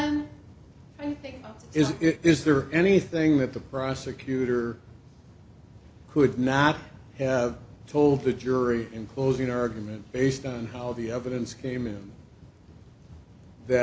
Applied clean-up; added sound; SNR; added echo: none; none; none; none.